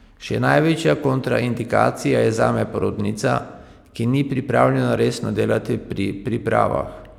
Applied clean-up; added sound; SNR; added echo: none; none; none; none.